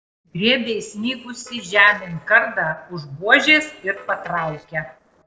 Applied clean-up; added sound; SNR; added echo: neural separator model SepFormer DNS4.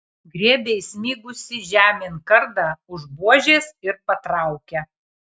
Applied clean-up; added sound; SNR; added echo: none; none; none; none.